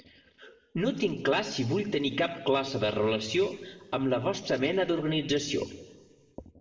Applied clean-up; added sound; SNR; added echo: none; none; none; reverberation time 1.2 s.